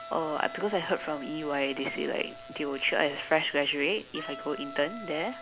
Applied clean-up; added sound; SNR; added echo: none; Wind instrument, woodwind instrument; 14 dB; none.